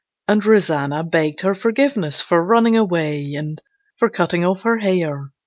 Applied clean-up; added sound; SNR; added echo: none; none; none; none.